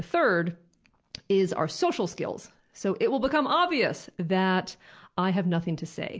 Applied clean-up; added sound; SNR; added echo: none; none; none; none.